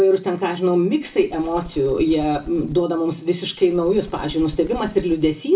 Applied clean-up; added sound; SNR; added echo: none; Bird; 18 dB; reverberation time 0.4 s.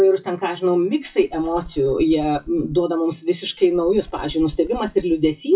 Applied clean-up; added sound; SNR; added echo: classical method WPE with log-MMSE.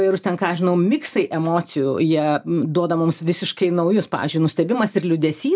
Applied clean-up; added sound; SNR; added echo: none; none; none; none.